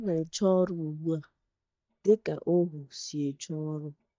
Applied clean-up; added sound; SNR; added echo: neural mask model DeepFilterNet 3.